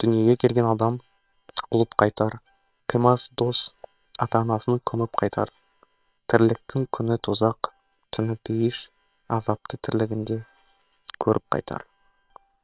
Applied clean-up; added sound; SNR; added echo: neural separator model SepFormer WHAM!.